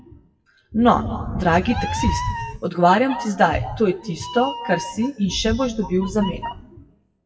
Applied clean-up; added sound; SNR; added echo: classical method WPE with log-MMSE.